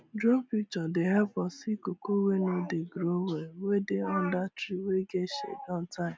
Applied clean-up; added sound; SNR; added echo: none; none; none; none.